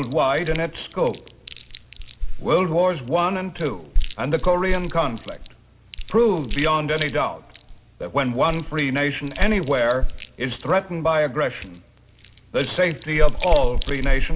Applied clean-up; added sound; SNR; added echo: none; Chewing, mastication; 2 dB; none.